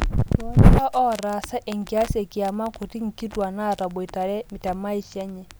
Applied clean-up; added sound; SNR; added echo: none; Crackle; 15 dB; none.